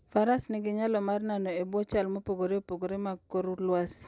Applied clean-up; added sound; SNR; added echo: none; none; none; none.